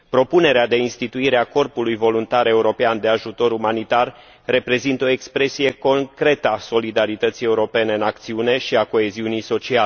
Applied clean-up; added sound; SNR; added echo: none; none; none; none.